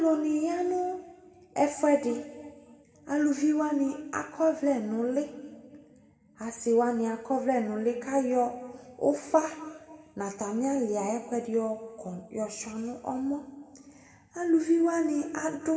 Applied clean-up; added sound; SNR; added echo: none; none; none; reverberation time 1.5 s.